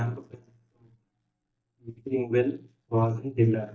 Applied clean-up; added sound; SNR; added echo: neural mask model DeepFilterNet 3.